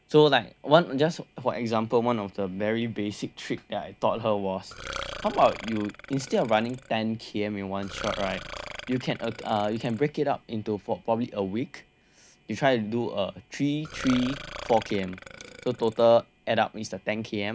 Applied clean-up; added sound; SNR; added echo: none; Burping, eructation; 13 dB; none.